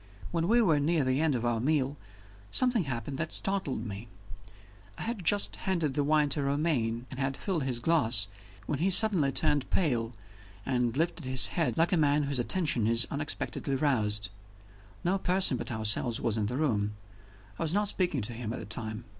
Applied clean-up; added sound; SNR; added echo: none; none; none; none.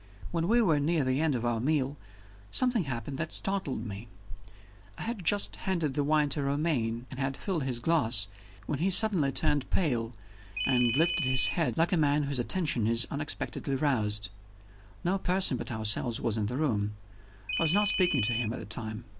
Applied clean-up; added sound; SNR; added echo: none; Ringtone; 3 dB; none.